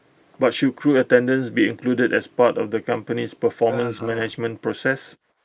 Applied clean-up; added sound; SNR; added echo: neural mask model Resemble Enhance denoiser.